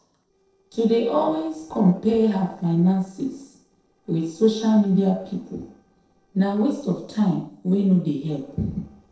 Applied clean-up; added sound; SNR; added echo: neural separator model SepFormer DNS4.